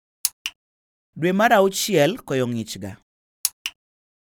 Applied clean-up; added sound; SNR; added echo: none; none; none; none.